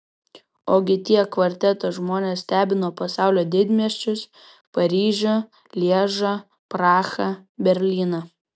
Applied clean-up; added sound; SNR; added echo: none; none; none; none.